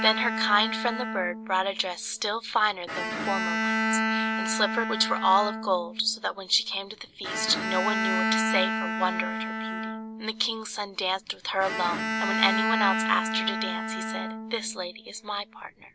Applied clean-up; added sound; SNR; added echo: none; Bowed string instrument; 1 dB; none.